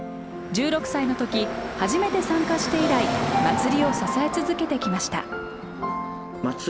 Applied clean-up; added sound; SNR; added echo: none; Car passing by / Traffic noise, roadway noise; 6 dB; none.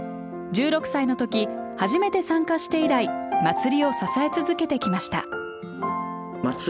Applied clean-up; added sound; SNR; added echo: none; none; none; none.